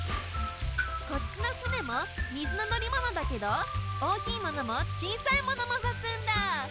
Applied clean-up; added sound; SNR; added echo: none; Water; 15 dB; none.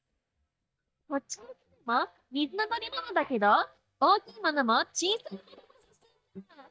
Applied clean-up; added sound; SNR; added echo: neural mask model DeepFilterNet 3.